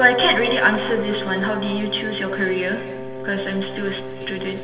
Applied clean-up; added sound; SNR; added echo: none; Wind instrument, woodwind instrument; 8 dB; reverberation time 2.2 s.